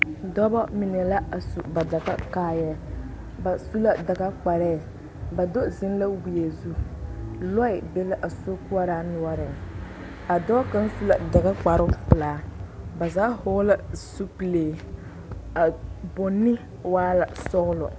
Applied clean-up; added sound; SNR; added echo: none; none; none; none.